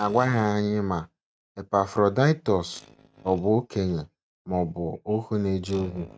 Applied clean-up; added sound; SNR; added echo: neural mask model RNNoise.